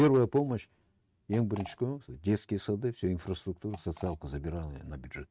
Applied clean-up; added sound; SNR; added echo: neural mask model RNNoise.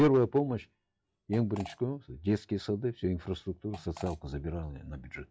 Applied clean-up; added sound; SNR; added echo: classical method log-MMSE.